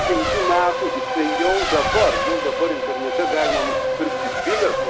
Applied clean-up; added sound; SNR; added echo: none; Race car, auto racing; -1 dB; none.